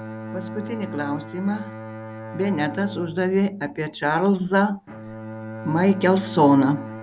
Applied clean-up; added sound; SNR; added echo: none; Bowed string instrument; 12 dB; none.